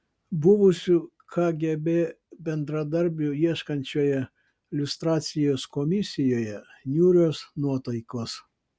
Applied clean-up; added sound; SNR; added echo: none; none; none; none.